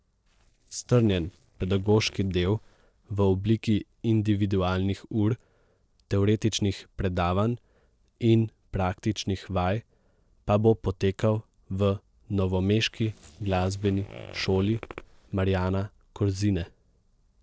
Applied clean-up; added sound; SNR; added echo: neural separator model SepFormer DNS4.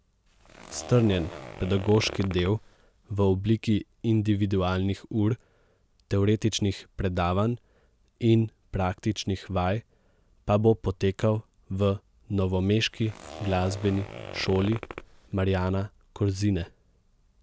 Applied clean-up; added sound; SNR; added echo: none; Zipper (clothing); 14 dB; none.